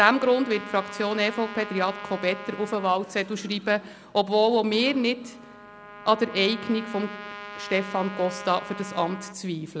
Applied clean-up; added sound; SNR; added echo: none; Trumpet; 15 dB; none.